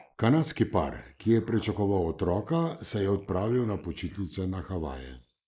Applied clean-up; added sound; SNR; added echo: neural mask model Resemble Enhance denoiser.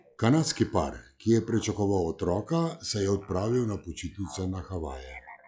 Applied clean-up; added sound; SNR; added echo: classical method log-MMSE.